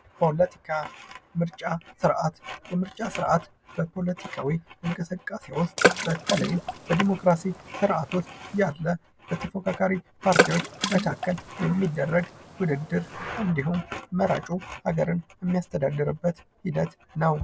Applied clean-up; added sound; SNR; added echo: none; Water / Splash, splatter; 2 dB; none.